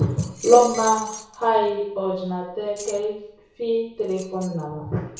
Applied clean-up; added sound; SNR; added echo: none; Keys jangling; 17 dB; reverberation time 0.6 s.